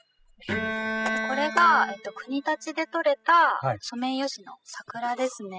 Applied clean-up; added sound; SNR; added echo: classical method spectral subtraction.